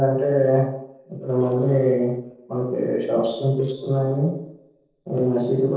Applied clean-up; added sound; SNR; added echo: neural separator model SepFormer DNS4.